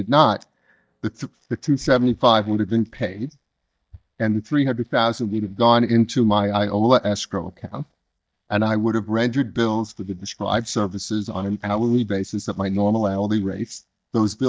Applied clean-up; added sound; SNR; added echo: neural mask model DeepFilterNet 3.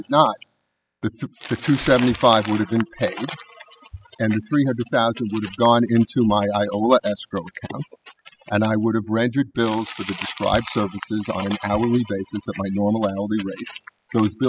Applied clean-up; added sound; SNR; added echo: classical method spectral subtraction.